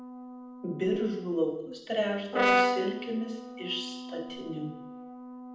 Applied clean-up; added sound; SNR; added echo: none; Brass instrument; 0 dB; reverberation time 0.8 s.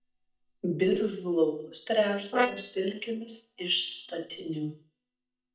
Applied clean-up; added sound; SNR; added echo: neural mask model DeepFilterNet 3.